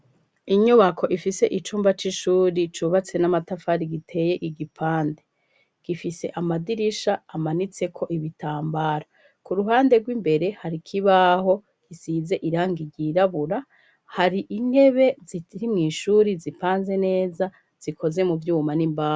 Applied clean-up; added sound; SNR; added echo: none; none; none; none.